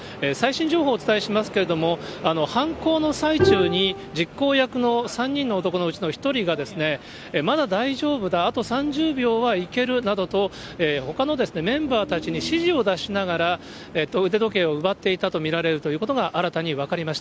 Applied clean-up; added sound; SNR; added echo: none; Bowed string instrument; 4 dB; none.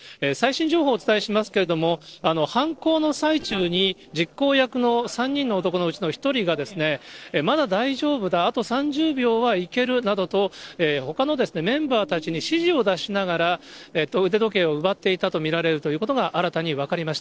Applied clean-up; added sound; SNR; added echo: neural separator model SepFormer DNS4.